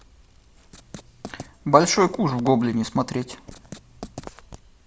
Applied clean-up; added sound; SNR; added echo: none; Writing; 17 dB; none.